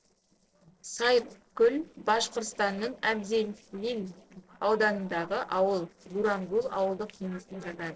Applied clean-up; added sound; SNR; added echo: neural separator model SepFormer DNS4.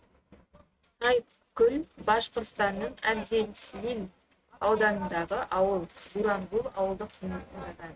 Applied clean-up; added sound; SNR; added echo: neural mask model RNNoise.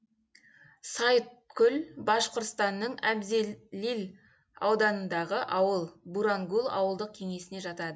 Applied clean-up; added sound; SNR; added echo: none; none; none; none.